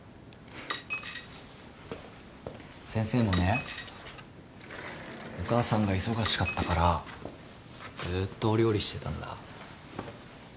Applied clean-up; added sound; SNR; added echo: none; Coin (dropping); 1 dB; none.